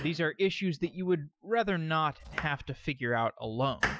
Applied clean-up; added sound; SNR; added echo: classical method Wiener filter.